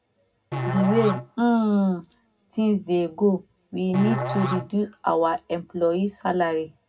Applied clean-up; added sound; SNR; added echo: none; Musical instrument; 8 dB; reverberation time 0.2 s.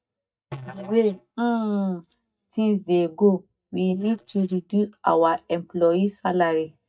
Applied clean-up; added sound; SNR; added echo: neural mask model DeepFilterNet 3.